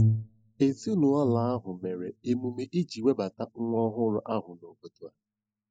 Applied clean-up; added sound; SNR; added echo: neural mask model DeepFilterNet 3.